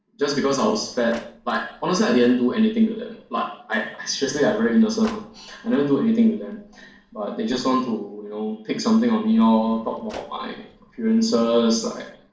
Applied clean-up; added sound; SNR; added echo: neural separator model SepFormer DNS4.